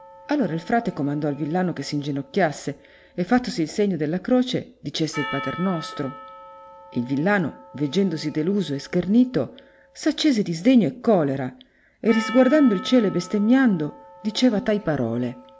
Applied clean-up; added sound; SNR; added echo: none; Percussion; 18 dB; none.